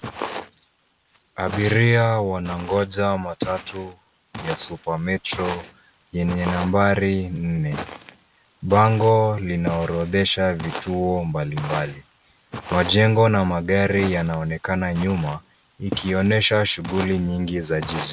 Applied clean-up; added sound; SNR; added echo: none; Walk, footsteps + Tearing; 14 dB; none.